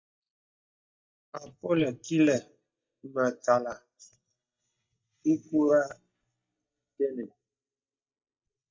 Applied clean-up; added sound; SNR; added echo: neural mask model DeepFilterNet 3.